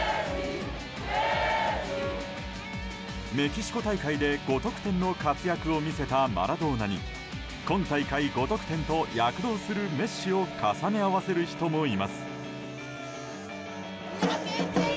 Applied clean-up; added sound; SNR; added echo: none; Wind instrument, woodwind instrument; 16 dB; none.